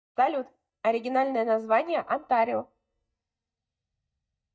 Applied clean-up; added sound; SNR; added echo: neural mask model DeepFilterNet 3.